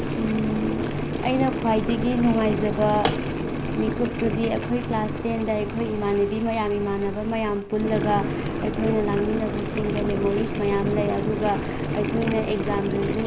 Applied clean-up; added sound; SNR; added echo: none; Boiling; 2 dB; none.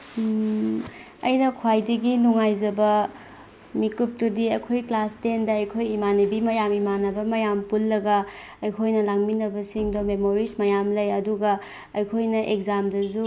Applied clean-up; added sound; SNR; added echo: none; none; none; none.